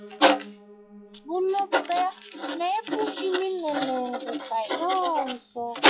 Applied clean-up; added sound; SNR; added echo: classical method log-MMSE.